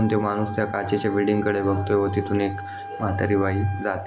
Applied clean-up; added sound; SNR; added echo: none; Wind instrument, woodwind instrument; 12 dB; none.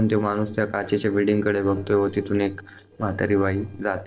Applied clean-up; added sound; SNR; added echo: neural separator model SepFormer DNS4.